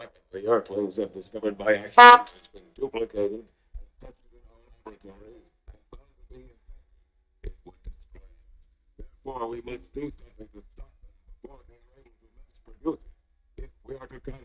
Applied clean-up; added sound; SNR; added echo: neural mask model DeepFilterNet 3.